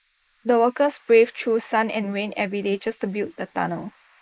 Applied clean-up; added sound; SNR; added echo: neural mask model Resemble Enhance denoiser.